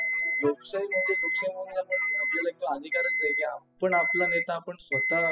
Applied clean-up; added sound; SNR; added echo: classical method spectral subtraction.